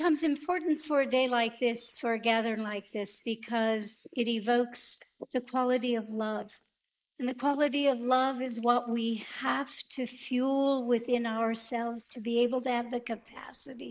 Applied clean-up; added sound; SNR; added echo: neural mask model Resemble Enhance denoiser.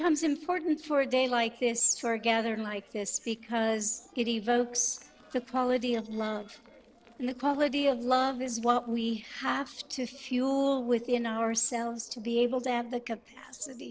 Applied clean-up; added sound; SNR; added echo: neural separator model SepFormer DNS4.